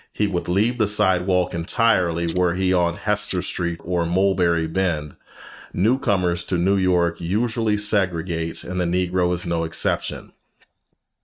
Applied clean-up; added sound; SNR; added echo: neural mask model RNNoise.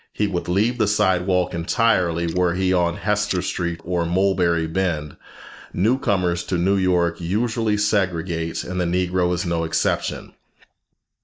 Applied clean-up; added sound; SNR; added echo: neural mask model DeepFilterNet 3.